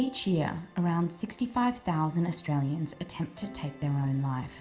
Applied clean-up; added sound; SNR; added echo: none; none; none; reverberation time 0.5 s.